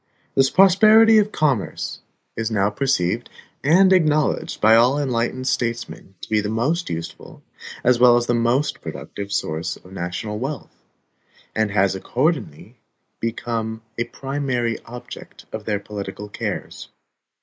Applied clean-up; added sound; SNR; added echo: neural mask model Resemble Enhance denoiser.